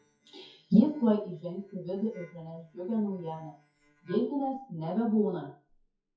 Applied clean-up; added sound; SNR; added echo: classical method WPE with log-MMSE.